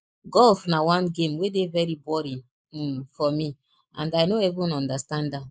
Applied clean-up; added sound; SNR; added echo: neural mask model Resemble Enhance denoiser.